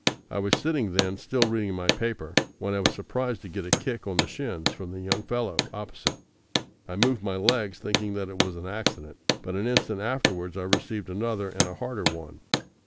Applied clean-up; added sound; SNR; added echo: none; Hammer; 0 dB; none.